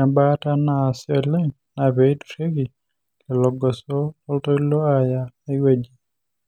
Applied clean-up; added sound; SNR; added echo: none; none; none; none.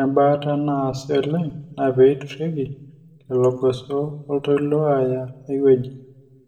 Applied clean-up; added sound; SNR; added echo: none; none; none; reverberation time 0.6 s.